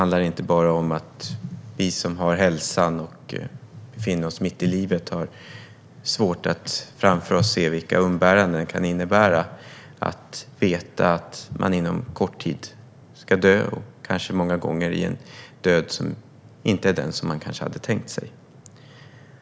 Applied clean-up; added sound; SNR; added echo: none; none; none; none.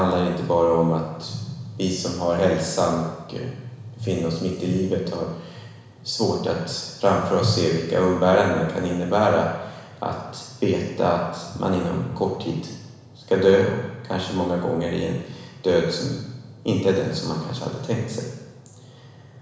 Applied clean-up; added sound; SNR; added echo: none; none; none; reverberation time 1.0 s.